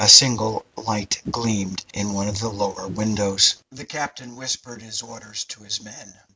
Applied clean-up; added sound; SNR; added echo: none; none; none; none.